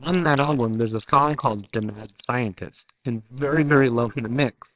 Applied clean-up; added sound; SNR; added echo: neural separator model SepFormer WHAMR!.